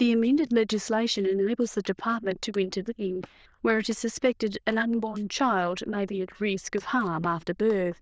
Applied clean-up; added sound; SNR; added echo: neural diffusion model UNIVERSE++.